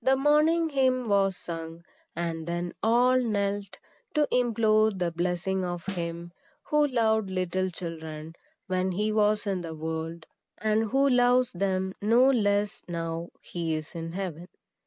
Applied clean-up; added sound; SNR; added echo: none; Snare drum; 16 dB; none.